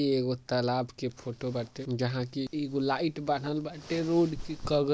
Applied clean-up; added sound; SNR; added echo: none; none; none; none.